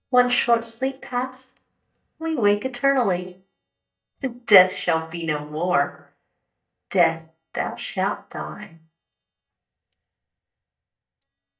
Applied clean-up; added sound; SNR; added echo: neural mask model DeepFilterNet 3.